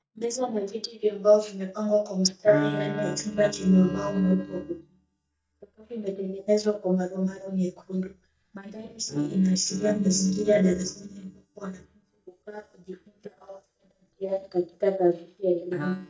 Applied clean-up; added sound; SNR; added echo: neural mask model DeepFilterNet 3.